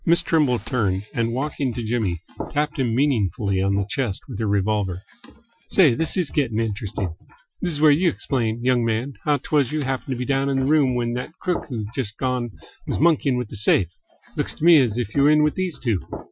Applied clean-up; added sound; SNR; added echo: classical method Wiener filter.